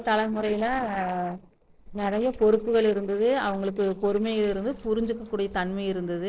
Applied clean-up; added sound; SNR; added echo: neural separator model SepFormer DNS4.